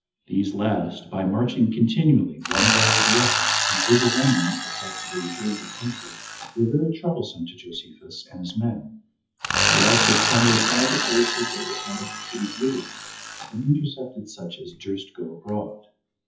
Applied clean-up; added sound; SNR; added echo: classical method WPE with log-MMSE.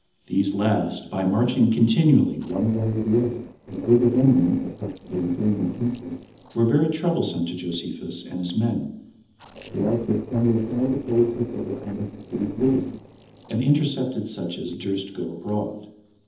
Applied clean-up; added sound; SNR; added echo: neural separator model SepFormer DNS4.